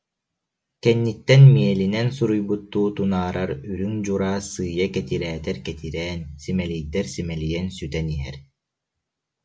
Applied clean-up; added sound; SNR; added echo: none; none; none; none.